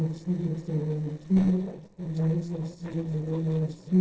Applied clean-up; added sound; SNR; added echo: neural separator model SepFormer DNS4.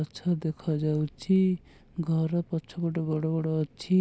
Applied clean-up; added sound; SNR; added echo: none; none; none; none.